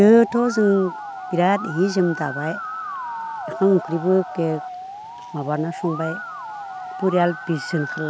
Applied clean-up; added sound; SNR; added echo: none; Musical instrument; 11 dB; none.